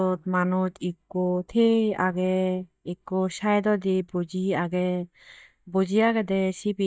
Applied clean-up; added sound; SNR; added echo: neural mask model DeepFilterNet 3.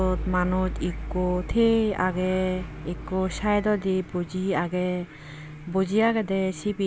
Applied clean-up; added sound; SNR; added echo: none; none; none; none.